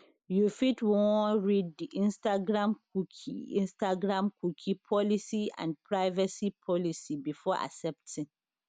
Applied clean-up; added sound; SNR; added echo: none; none; none; none.